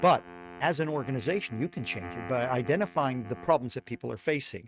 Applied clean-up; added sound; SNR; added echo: neural mask model RNNoise.